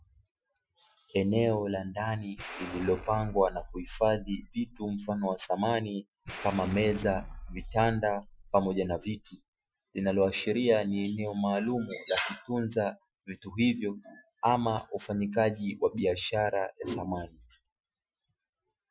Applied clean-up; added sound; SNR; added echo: classical method Wiener filter.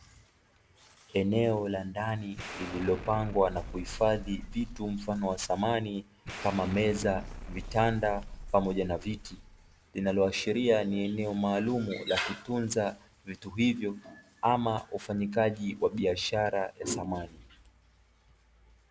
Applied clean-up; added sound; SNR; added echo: none; Explosion; 11 dB; none.